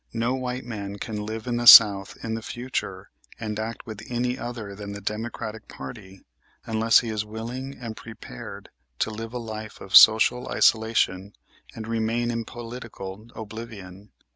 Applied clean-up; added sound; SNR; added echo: none; none; none; none.